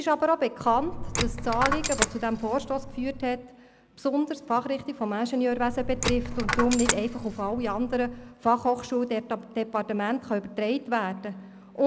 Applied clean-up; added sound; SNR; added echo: none; Coin (dropping); 4 dB; none.